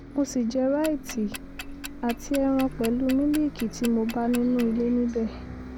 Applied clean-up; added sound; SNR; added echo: none; Bus + Tick-tock; 12 dB; none.